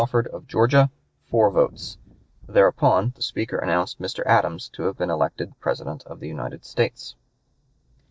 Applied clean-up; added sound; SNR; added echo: neural mask model DeepFilterNet 3.